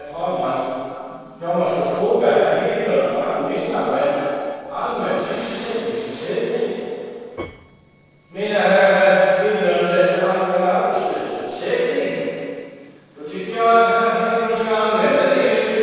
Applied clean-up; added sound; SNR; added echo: neural separator model SepFormer DNS4.